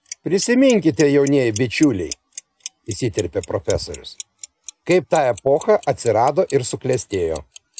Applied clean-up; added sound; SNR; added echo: none; Clock; 19 dB; none.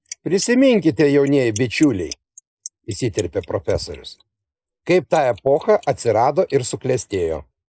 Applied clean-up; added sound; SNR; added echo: neural mask model Resemble Enhance denoiser.